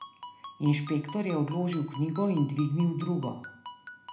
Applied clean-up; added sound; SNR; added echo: none; Ringtone; 16 dB; reverberation time 0.2 s.